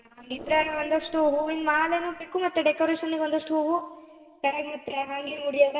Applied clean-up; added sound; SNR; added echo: neural separator model SepFormer DNS4.